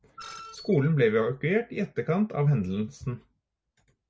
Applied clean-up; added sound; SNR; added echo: none; Screech; 18 dB; none.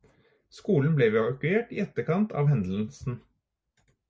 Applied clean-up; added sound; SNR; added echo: none; none; none; none.